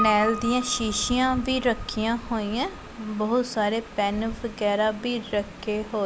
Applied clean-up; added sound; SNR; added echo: none; Piano; 11 dB; none.